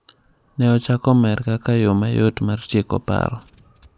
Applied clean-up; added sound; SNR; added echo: none; none; none; none.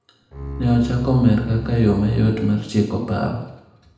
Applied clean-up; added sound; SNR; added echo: none; Bowed string instrument; 12 dB; reverberation time 0.8 s.